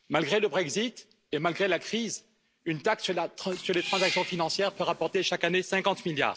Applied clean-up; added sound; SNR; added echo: none; Cat; 10 dB; none.